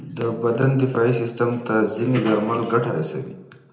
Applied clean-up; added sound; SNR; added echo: none; none; none; reverberation time 0.7 s.